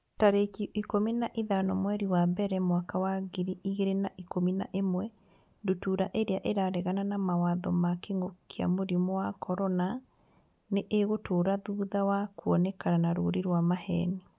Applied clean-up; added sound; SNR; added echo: none; none; none; none.